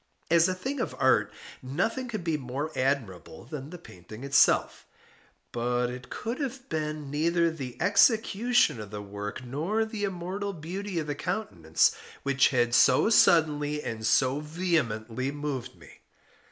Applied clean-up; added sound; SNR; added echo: none; none; none; none.